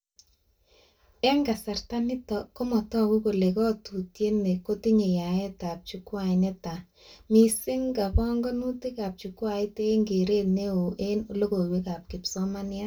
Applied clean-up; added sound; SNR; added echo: none; none; none; reverberation time 0.1 s.